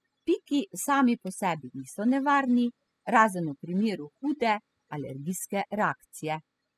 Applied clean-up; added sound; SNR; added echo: classical method spectral subtraction.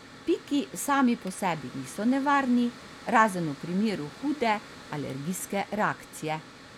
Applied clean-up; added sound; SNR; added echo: none; Mechanical fan; 18 dB; none.